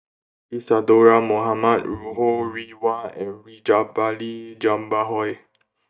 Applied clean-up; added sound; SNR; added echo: neural mask model DeepFilterNet 3.